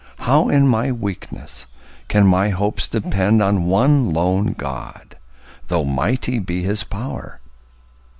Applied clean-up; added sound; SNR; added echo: none; none; none; none.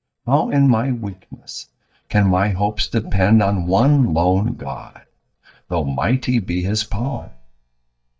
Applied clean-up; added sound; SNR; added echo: neural mask model DeepFilterNet 3.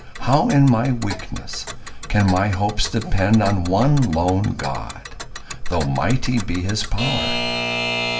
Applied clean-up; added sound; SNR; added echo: none; Alarm / Clock; 10 dB; reverberation time 0.4 s.